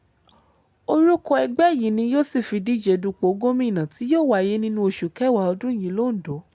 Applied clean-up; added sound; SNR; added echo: none; none; none; none.